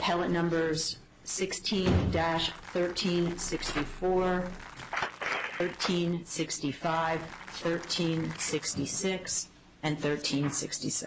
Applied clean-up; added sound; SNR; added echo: none; Applause; 17 dB; none.